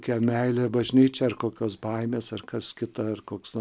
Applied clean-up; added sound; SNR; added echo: none; none; none; none.